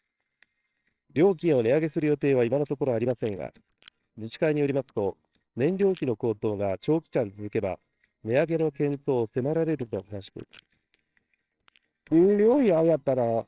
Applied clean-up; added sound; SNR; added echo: neural separator model SepFormer WHAMR!.